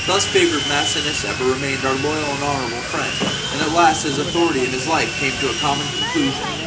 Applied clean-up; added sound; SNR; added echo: none; Sawing; 3 dB; reverberation time 2.2 s.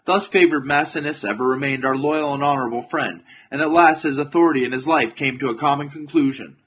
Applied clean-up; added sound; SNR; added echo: none; none; none; none.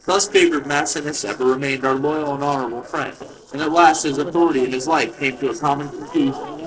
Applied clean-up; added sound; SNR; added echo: neural separator model SepFormer DNS4.